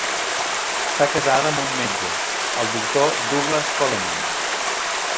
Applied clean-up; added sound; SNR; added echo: none; Stream; -2 dB; none.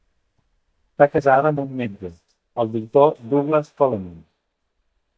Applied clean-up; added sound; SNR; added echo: neural mask model DeepFilterNet 3.